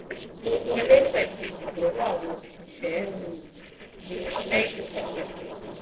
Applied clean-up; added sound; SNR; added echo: neural separator model SepFormer DNS4.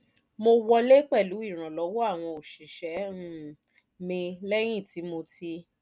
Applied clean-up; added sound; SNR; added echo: none; none; none; none.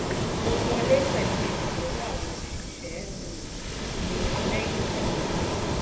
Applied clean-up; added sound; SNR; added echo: none; Waves, surf; -5 dB; reverberation time 0.8 s.